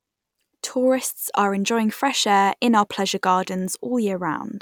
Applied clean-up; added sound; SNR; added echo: none; none; none; none.